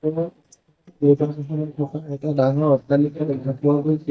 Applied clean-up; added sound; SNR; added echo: neural mask model DeepFilterNet 3.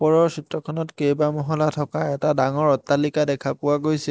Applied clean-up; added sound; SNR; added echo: none; none; none; none.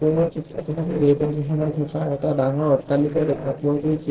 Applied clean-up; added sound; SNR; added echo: neural separator model SepFormer DNS4.